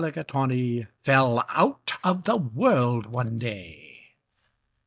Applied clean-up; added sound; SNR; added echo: neural mask model DeepFilterNet 3.